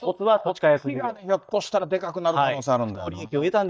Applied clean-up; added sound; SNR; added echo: neural mask model DeepFilterNet 3.